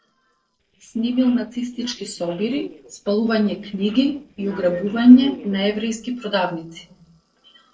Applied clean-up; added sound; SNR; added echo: neural separator model SepFormer DNS4.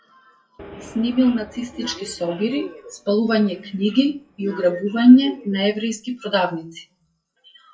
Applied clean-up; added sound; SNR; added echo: classical method WPE with log-MMSE.